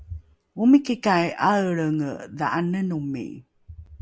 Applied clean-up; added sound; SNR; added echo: none; none; none; none.